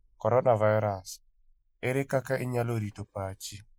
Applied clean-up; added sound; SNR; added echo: neural mask model Resemble Enhance denoiser.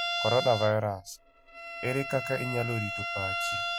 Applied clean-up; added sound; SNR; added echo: none; Bowed string instrument; 4 dB; none.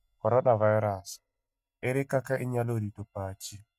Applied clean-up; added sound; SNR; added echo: neural mask model DeepFilterNet 3.